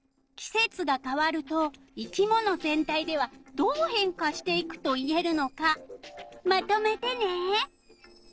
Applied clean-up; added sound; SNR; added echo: neural separator model SepFormer DNS4.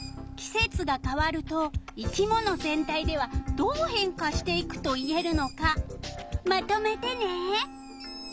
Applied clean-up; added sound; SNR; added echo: none; Bird + Wind instrument, woodwind instrument; 15 dB; none.